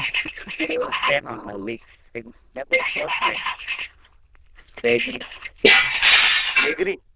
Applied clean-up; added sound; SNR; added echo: neural diffusion model UNIVERSE++.